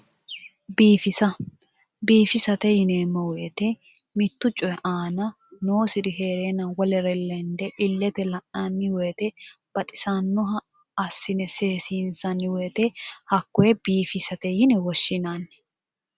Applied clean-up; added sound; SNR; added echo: none; none; none; none.